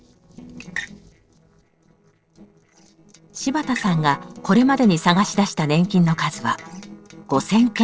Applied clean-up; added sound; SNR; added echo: neural separator model SepFormer DNS4.